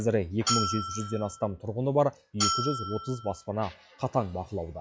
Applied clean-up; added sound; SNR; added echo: classical method log-MMSE.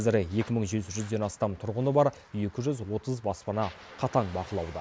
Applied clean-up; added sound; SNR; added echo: none; none; none; none.